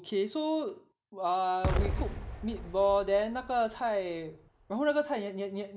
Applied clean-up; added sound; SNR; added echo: none; Explosion; 5 dB; none.